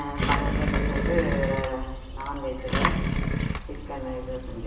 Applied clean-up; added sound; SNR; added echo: none; Engine; -4 dB; reverberation time 1.0 s.